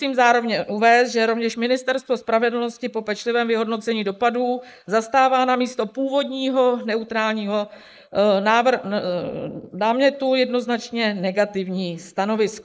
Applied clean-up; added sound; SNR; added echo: neural mask model Resemble Enhance denoiser.